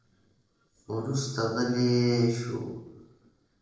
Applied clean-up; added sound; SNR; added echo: neural separator model SepFormer DNS4.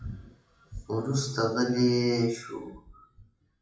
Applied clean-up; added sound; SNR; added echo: classical method WPE with log-MMSE.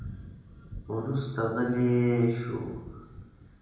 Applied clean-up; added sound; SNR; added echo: none; Thunder; 16 dB; reverberation time 0.9 s.